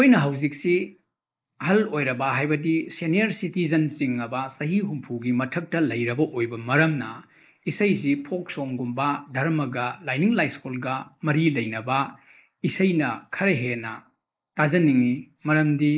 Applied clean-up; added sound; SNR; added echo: neural mask model Resemble Enhance denoiser.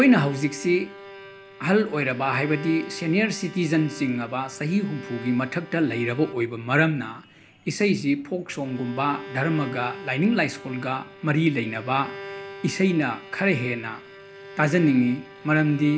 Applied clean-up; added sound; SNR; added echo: none; Bowed string instrument; 16 dB; none.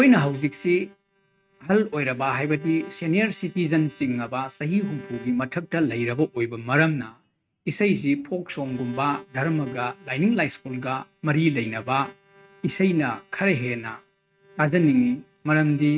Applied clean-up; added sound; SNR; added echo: neural mask model RNNoise.